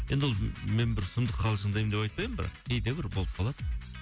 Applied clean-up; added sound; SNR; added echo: none; none; none; none.